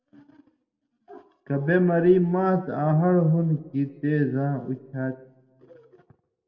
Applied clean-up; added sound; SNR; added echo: none; none; none; reverberation time 0.9 s.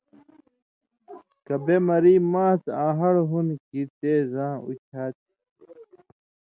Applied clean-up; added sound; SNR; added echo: none; none; none; none.